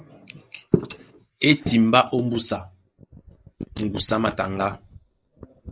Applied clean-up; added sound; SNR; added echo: neural mask model Resemble Enhance denoiser.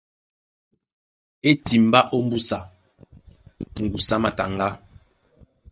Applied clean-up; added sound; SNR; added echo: neural mask model DeepFilterNet 3.